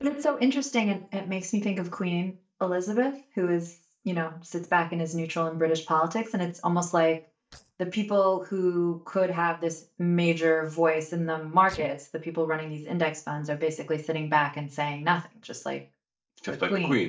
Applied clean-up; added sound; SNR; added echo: neural mask model DeepFilterNet 3.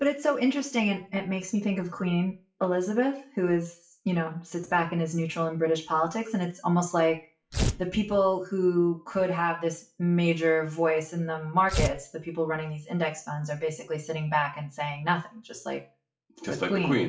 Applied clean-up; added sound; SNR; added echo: classical method WPE with log-MMSE.